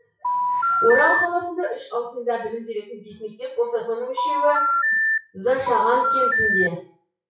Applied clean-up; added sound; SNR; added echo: classical method WPE with log-MMSE.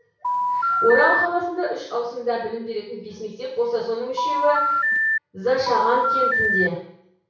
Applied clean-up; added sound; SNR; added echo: none; Telephone; -4 dB; reverberation time 0.6 s.